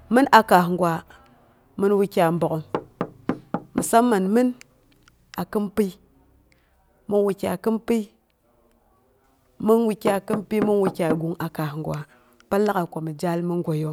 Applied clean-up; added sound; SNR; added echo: none; Knock / Wood; 11 dB; none.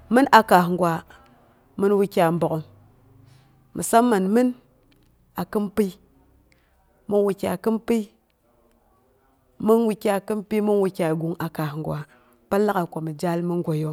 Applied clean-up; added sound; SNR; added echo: none; none; none; none.